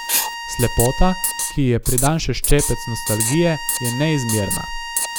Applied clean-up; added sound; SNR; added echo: none; Bowed string instrument + Writing; 5 dB; none.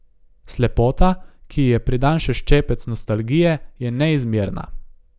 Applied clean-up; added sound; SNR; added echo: none; none; none; none.